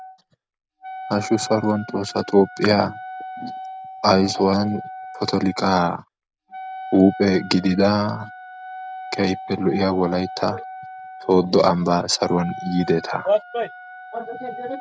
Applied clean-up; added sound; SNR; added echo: none; Wind instrument, woodwind instrument; 14 dB; none.